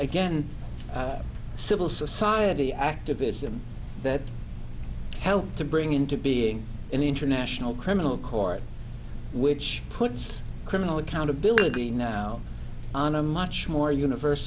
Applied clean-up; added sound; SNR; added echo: none; Dishes, pots, and pans; 6 dB; none.